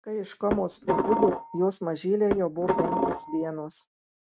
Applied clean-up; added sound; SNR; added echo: neural mask model RNNoise.